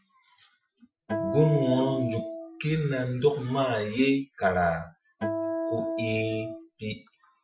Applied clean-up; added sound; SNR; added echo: classical method Wiener filter.